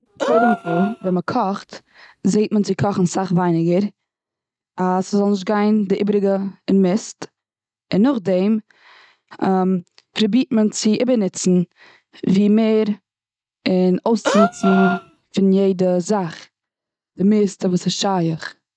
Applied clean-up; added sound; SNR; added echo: neural mask model RNNoise.